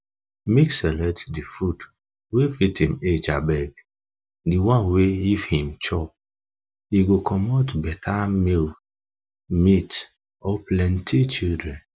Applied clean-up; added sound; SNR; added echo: none; none; none; none.